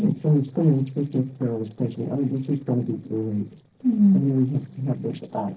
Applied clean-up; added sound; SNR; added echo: neural separator model SepFormer DNS4.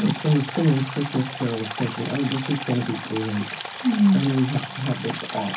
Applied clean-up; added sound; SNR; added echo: none; Stream; 10 dB; reverberation time 0.3 s.